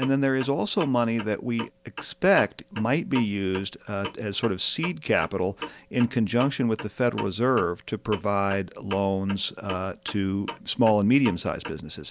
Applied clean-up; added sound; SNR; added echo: none; Clock; 15 dB; none.